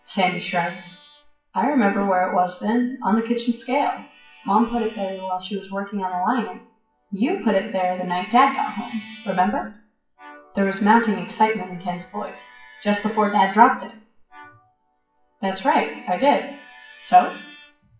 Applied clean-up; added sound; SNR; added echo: classical method WPE with log-MMSE.